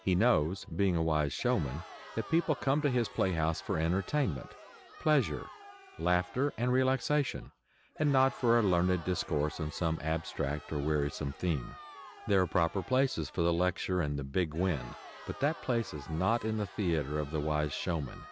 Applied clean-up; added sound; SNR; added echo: none; Crowd; 19 dB; none.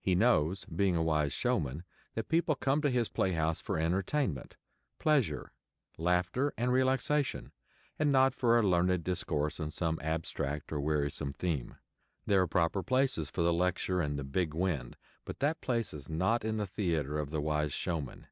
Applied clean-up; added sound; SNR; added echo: none; none; none; none.